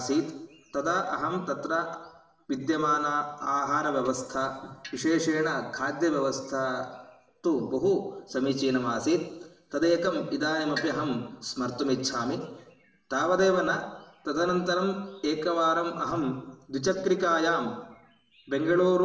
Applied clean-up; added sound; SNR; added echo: none; none; none; reverberation time 0.9 s.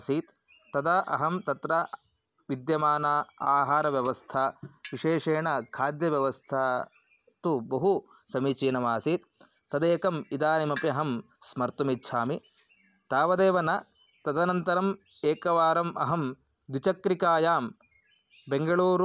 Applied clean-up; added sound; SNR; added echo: none; none; none; none.